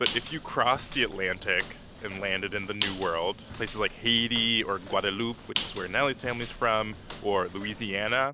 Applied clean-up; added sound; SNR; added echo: none; Squeak; 10 dB; none.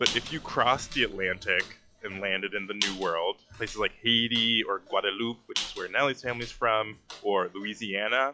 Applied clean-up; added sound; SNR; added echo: classical method log-MMSE.